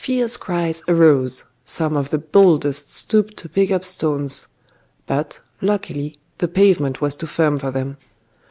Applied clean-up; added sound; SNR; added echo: none; none; none; none.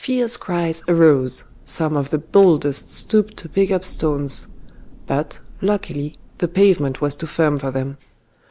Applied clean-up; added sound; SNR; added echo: none; Thunder / Rain; 19 dB; none.